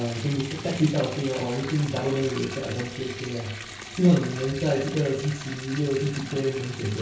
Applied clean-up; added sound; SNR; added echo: none; Liquid; 12 dB; reverberation time 0.6 s.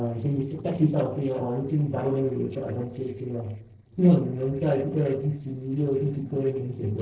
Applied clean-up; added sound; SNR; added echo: neural separator model SepFormer DNS4.